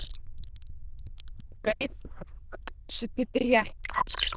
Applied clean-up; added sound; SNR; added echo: neural diffusion model UNIVERSE++.